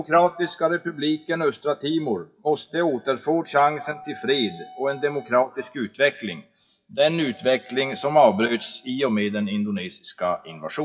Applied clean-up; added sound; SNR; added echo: classical method WPE with log-MMSE.